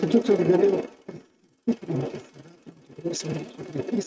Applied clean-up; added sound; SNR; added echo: neural mask model RNNoise.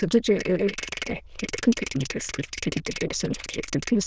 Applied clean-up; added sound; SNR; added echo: neural diffusion model UNIVERSE++.